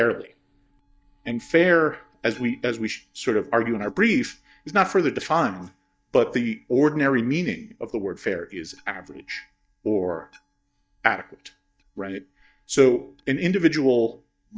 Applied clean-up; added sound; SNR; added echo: neural mask model DeepFilterNet 3.